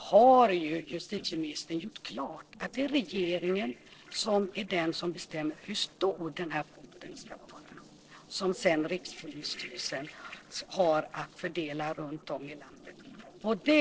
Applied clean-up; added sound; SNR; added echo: neural separator model SepFormer DNS4.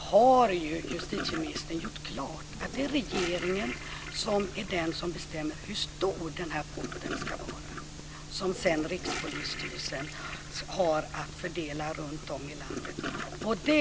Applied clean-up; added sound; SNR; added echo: none; Toilet flush / Gurgling; 11 dB; none.